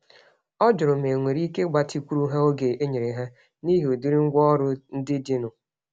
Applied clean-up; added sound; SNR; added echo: none; none; none; none.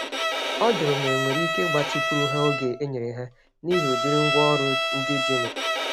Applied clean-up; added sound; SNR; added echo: none; Bowed string instrument; 0 dB; none.